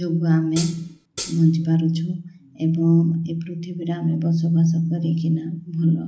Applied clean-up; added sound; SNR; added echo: none; Hi-hat; 13 dB; none.